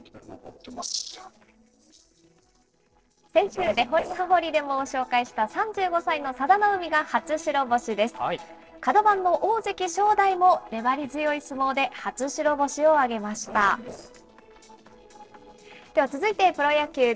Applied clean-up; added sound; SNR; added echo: neural separator model SepFormer DNS4.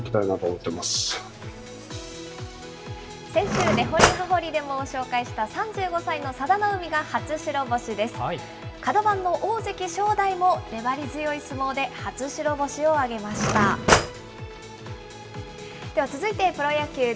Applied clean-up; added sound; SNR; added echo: none; Cutlery, silverware / Drawer open or close; -3 dB; reverberation time 1.9 s.